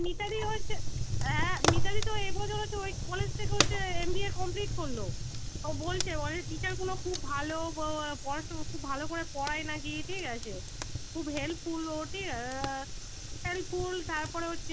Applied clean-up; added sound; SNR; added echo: none; Fire; -4 dB; none.